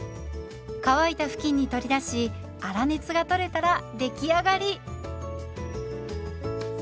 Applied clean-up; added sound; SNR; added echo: none; none; none; none.